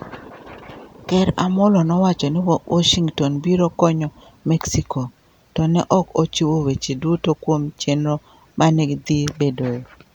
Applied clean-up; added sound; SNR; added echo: none; none; none; none.